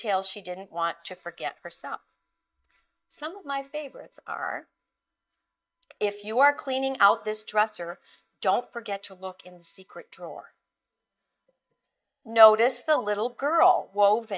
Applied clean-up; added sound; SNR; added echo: neural mask model DeepFilterNet 3.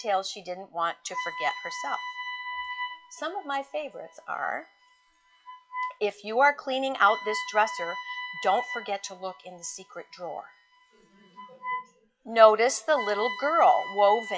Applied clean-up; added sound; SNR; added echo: classical method WPE with log-MMSE.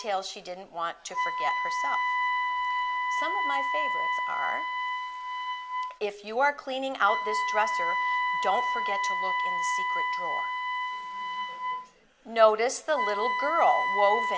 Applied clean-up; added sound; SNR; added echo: none; Wind instrument, woodwind instrument; -1 dB; reverberation time 1.0 s.